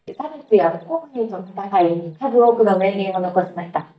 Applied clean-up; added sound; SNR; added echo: neural mask model DeepFilterNet 3.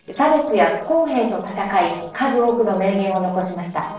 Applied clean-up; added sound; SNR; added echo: neural separator model SepFormer DNS4.